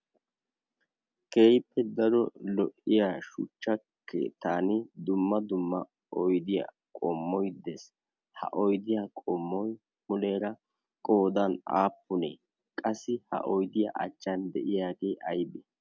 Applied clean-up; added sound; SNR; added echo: none; none; none; none.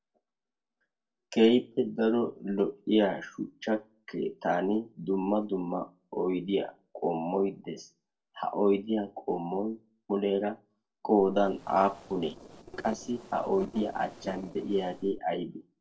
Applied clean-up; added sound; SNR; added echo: neural separator model SepFormer DNS4.